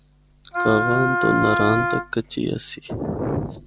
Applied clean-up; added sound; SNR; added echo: none; Wind instrument, woodwind instrument; -1 dB; none.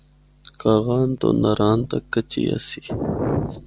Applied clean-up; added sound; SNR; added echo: none; none; none; none.